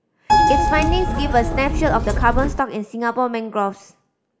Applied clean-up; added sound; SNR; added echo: none; Keyboard (musical); -4 dB; none.